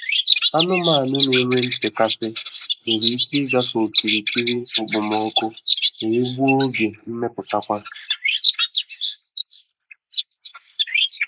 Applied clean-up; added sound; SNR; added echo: neural mask model Resemble Enhance denoiser.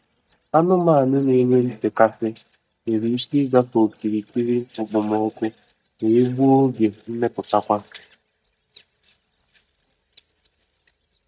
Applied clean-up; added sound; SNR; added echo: neural mask model DeepFilterNet 3.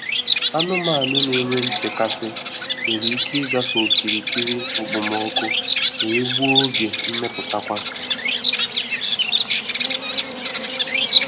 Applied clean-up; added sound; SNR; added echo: none; Bird vocalization, bird call, bird song; -4 dB; none.